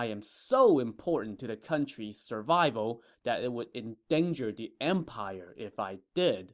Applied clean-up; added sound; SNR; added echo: none; none; none; none.